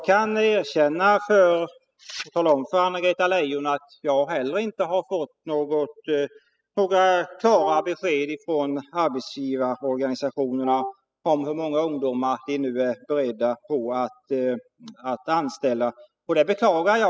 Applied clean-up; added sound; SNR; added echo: classical method spectral subtraction.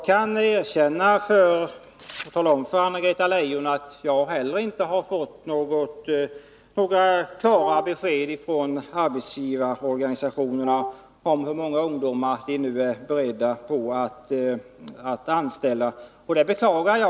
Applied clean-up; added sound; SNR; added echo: none; Wind instrument, woodwind instrument; 6 dB; none.